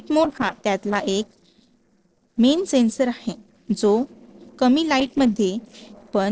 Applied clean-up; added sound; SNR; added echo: neural separator model SepFormer DNS4.